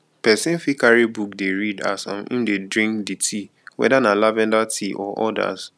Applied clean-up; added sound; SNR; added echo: none; none; none; none.